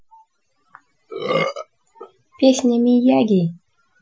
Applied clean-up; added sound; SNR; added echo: classical method Wiener filter.